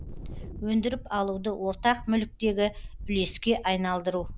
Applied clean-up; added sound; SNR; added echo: none; Wind; 12 dB; none.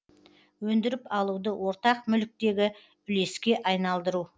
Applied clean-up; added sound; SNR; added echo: none; none; none; none.